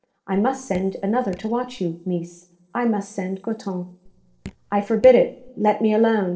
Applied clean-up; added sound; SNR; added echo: neural separator model SepFormer DNS4.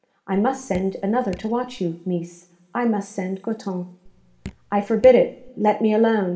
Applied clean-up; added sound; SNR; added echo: none; Drip; 19 dB; reverberation time 0.8 s.